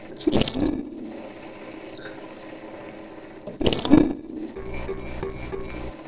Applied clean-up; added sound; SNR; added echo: neural separator model SepFormer DNS4.